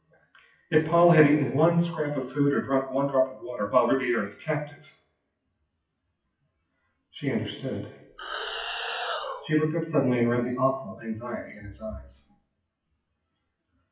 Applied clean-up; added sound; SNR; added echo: classical method WPE with log-MMSE.